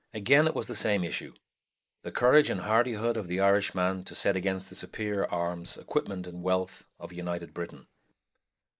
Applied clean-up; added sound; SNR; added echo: neural mask model Resemble Enhance denoiser.